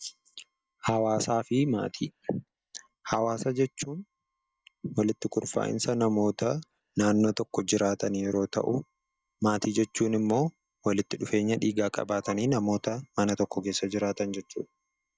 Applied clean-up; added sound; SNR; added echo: neural mask model DeepFilterNet 3.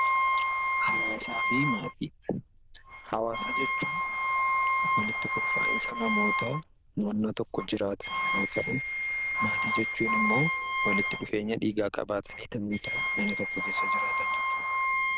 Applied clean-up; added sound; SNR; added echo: neural diffusion model UNIVERSE++.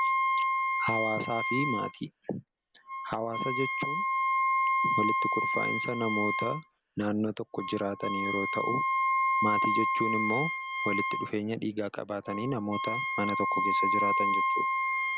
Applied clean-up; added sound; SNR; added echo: none; Wind instrument, woodwind instrument; -4 dB; none.